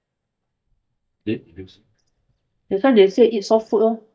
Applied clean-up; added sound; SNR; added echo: neural mask model DeepFilterNet 3.